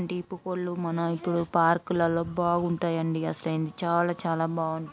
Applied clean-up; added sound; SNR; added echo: none; none; none; none.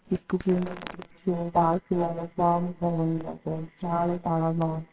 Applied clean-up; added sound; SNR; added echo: neural separator model SepFormer WHAMR!.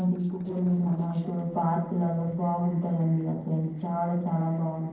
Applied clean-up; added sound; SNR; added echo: neural separator model SepFormer DNS4.